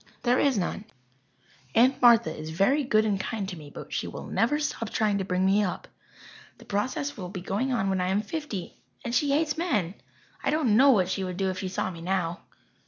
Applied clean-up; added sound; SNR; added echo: none; none; none; none.